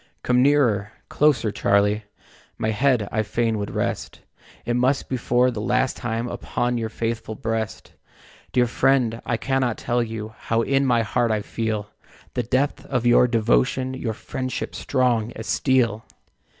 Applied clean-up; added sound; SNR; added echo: none; none; none; none.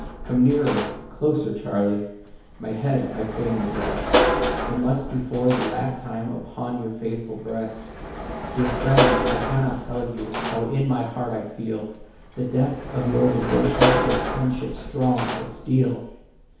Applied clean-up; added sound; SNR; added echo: none; Sliding door / Slam; 3 dB; reverberation time 2.2 s.